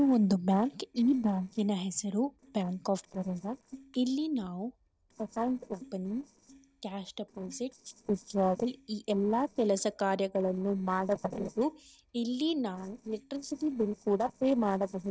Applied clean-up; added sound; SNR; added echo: neural separator model SepFormer DNS4.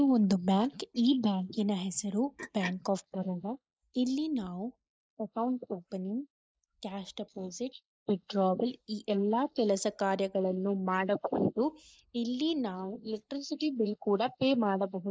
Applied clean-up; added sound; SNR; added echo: neural mask model Resemble Enhance denoiser.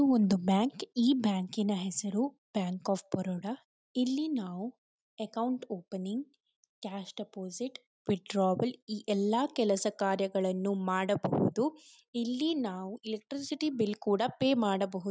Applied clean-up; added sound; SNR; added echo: none; none; none; none.